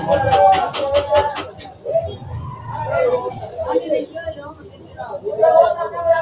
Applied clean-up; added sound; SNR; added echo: none; none; none; none.